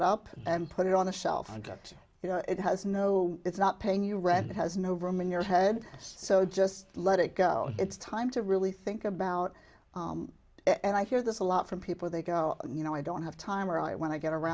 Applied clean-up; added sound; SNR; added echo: none; none; none; none.